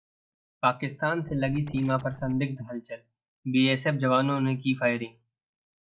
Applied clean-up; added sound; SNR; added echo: neural mask model DeepFilterNet 3.